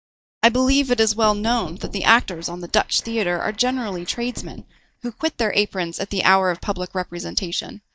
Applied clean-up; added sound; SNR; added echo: neural mask model DeepFilterNet 3.